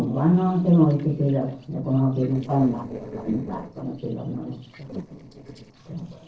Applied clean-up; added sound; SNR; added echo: neural separator model SepFormer DNS4.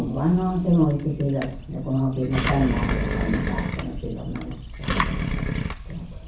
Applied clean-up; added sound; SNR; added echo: none; Engine; 3 dB; reverberation time 0.6 s.